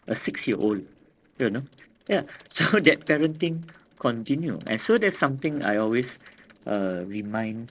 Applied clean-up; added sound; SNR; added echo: neural separator model SepFormer DNS4.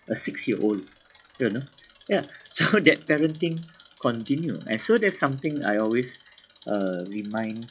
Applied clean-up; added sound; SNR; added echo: classical method log-MMSE.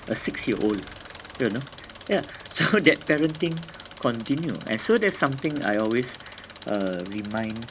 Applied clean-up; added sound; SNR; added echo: none; Engine; 17 dB; none.